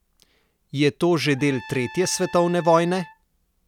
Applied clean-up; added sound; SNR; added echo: none; Trumpet; 19 dB; none.